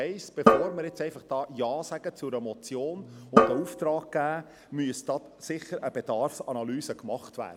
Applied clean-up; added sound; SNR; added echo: none; Drum; -4 dB; none.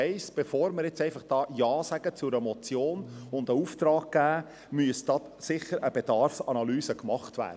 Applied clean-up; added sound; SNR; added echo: none; none; none; none.